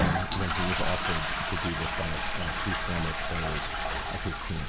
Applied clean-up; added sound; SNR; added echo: none; Toilet flush; -5 dB; none.